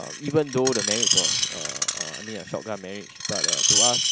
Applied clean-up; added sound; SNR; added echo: none; Screech; -4 dB; none.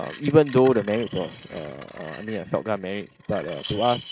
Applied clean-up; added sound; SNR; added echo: neural mask model RNNoise.